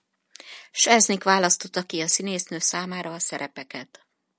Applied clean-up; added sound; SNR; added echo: none; none; none; none.